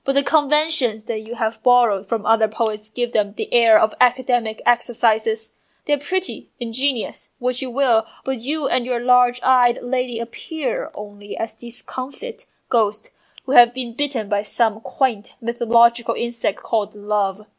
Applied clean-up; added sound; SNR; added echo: none; none; none; none.